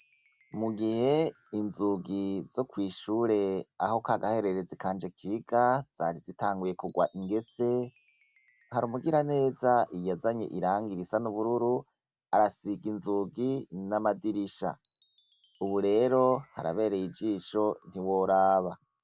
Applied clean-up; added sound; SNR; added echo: none; Wind chime; 11 dB; none.